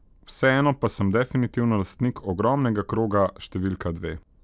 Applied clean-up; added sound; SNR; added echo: none; none; none; none.